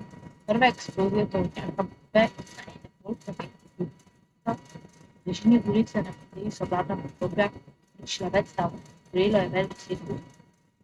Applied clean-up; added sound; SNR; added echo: neural mask model RNNoise.